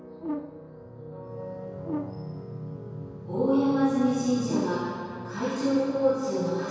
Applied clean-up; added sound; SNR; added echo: none; Brass instrument; 9 dB; reverberation time 2.2 s.